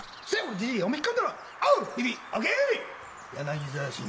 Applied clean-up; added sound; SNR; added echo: none; Bird vocalization, bird call, bird song; 16 dB; none.